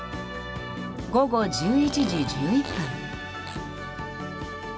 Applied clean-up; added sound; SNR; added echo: none; Fart; 15 dB; none.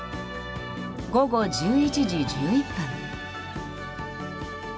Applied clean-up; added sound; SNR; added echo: none; none; none; none.